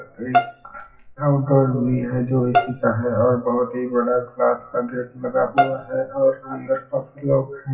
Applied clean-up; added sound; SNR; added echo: classical method WPE with log-MMSE.